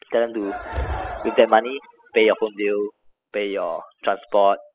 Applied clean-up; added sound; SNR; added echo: classical method spectral subtraction.